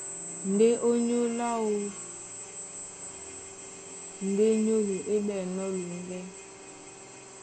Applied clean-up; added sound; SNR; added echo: none; Drill; 8 dB; none.